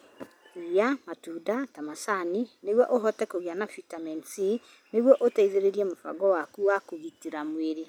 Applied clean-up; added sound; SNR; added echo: none; none; none; none.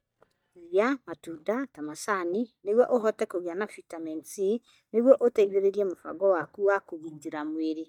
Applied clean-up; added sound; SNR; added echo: neural mask model DeepFilterNet 3.